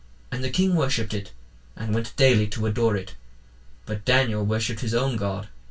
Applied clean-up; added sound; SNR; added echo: none; none; none; reverberation time 0.1 s.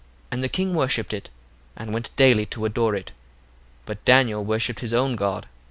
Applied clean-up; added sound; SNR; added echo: none; none; none; none.